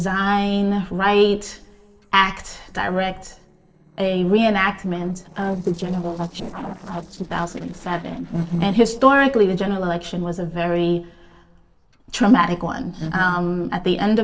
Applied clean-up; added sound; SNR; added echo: neural separator model SepFormer DNS4.